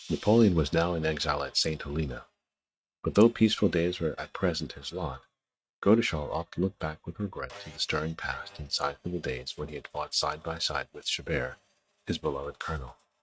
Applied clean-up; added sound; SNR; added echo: neural mask model RNNoise.